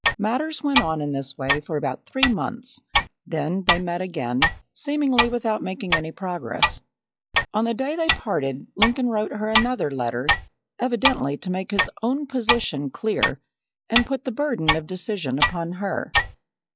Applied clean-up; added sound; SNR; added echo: classical method log-MMSE.